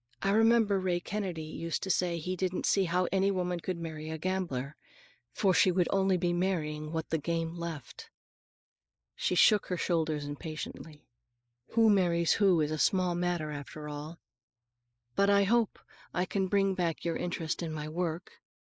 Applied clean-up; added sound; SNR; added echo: neural mask model Resemble Enhance denoiser.